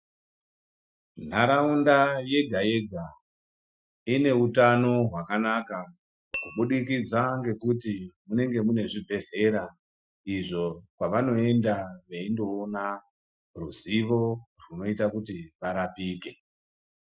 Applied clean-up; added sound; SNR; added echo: classical method Wiener filter.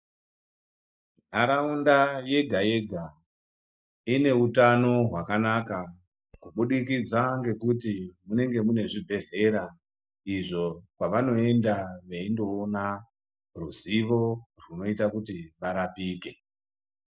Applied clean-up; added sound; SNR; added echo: neural mask model DeepFilterNet 3.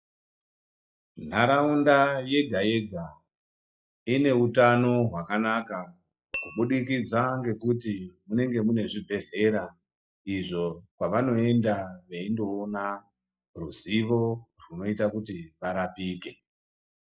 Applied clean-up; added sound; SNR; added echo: classical method log-MMSE.